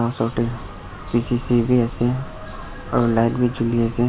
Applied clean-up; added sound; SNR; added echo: none; Subway, metro, underground; 13 dB; none.